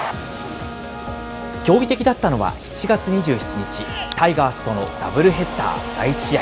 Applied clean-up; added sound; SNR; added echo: none; Bowed string instrument; 14 dB; none.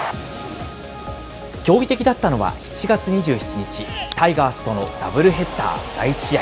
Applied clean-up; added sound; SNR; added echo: none; none; none; none.